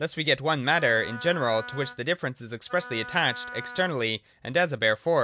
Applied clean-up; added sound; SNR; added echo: none; Wind instrument, woodwind instrument; 15 dB; none.